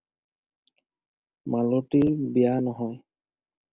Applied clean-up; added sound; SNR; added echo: none; none; none; none.